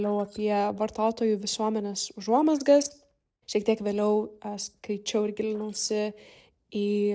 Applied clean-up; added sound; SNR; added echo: neural separator model SepFormer DNS4.